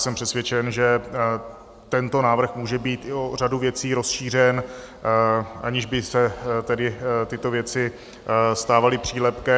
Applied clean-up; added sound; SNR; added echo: none; none; none; none.